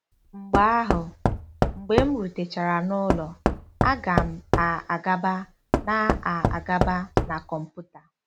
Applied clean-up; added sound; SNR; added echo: none; Knock / Wood; 0 dB; none.